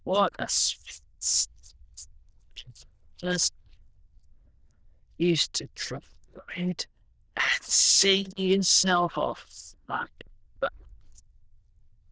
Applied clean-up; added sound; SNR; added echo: neural diffusion model UNIVERSE++.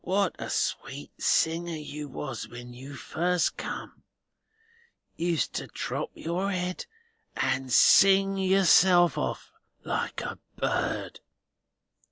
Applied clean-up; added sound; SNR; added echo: none; none; none; none.